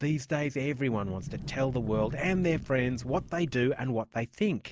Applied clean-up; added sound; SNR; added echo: none; Sliding door; 10 dB; none.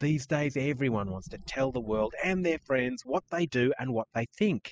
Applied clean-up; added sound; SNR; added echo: classical method spectral subtraction.